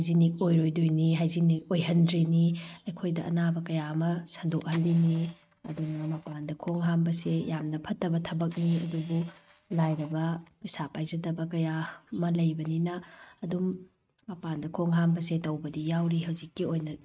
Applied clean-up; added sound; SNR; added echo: neural mask model RNNoise.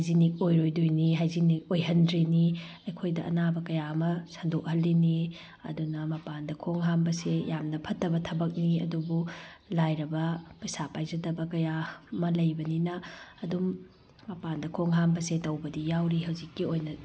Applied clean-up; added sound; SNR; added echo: none; none; none; none.